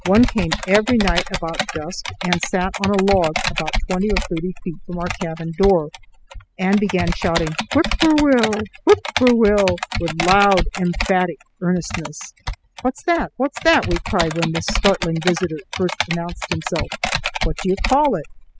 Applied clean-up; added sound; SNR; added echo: classical method spectral subtraction.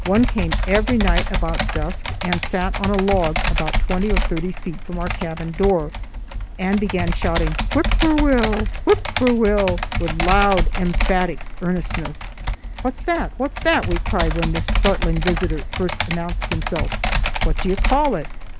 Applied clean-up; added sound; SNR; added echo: none; Computer keyboard; 0 dB; none.